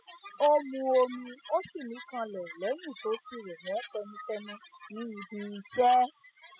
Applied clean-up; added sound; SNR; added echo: classical method spectral subtraction.